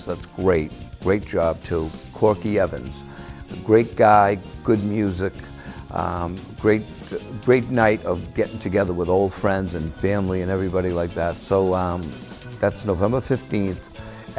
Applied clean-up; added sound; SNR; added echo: none; none; none; none.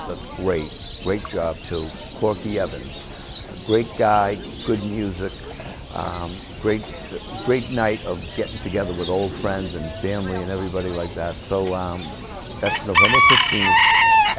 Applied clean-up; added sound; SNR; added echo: none; Bird / Chicken, rooster; -1 dB; none.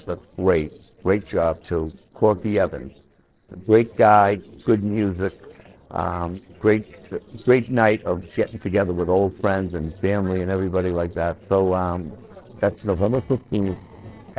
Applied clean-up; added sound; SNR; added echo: neural separator model SepFormer DNS4.